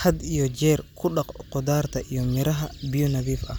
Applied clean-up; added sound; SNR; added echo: none; none; none; none.